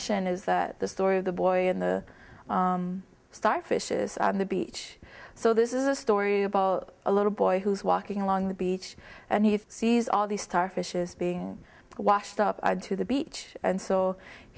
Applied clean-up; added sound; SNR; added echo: none; none; none; none.